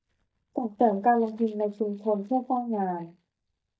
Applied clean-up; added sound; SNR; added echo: neural mask model DeepFilterNet 3.